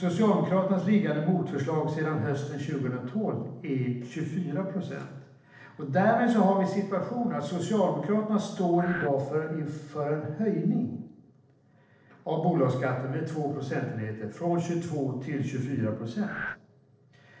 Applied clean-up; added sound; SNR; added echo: neural separator model SepFormer DNS4.